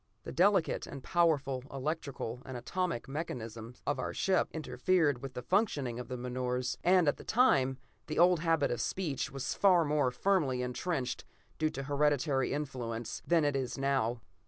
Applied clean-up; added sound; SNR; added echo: none; none; none; none.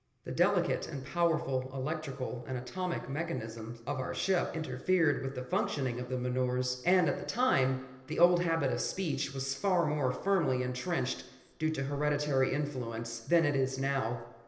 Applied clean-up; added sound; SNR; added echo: none; none; none; reverberation time 1.4 s.